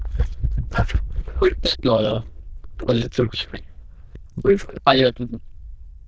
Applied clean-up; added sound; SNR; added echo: neural diffusion model UNIVERSE++.